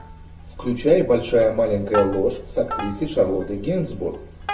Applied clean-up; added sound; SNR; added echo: none; Plucked string instrument; 13 dB; reverberation time 0.2 s.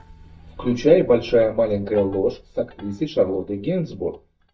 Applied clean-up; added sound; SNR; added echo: neural mask model DeepFilterNet 3.